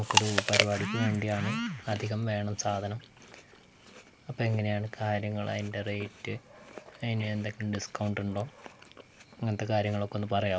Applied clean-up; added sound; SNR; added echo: none; Chewing, mastication; 6 dB; none.